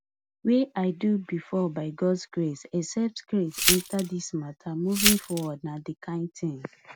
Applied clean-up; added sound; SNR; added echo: none; Glass; -1 dB; none.